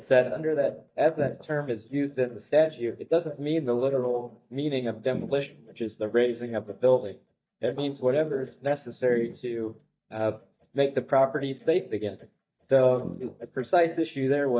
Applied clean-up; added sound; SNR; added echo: neural mask model DeepFilterNet 3.